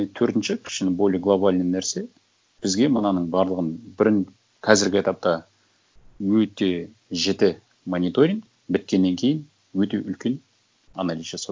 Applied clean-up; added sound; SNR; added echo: none; none; none; none.